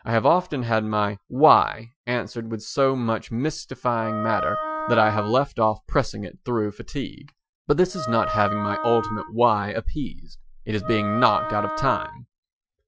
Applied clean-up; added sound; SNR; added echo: classical method Wiener filter.